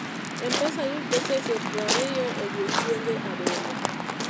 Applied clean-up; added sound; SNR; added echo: none; Waves, surf; -1 dB; none.